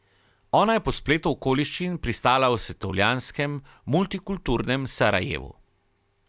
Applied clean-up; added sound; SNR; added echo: none; none; none; none.